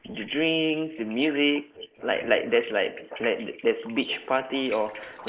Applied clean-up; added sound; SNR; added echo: neural mask model Resemble Enhance denoiser.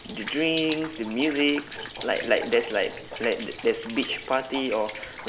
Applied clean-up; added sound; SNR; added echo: none; Rain; 12 dB; none.